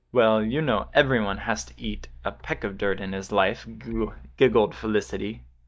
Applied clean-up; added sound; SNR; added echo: neural mask model DeepFilterNet 3.